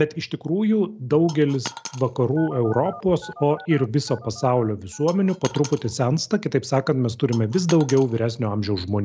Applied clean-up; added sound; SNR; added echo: none; Coin (dropping) + Telephone; 17 dB; none.